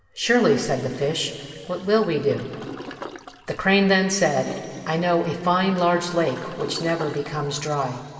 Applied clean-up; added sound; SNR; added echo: none; Toilet flush; 17 dB; reverberation time 2.3 s.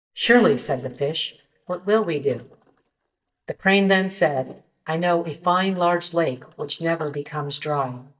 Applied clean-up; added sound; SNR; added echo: neural mask model DeepFilterNet 3.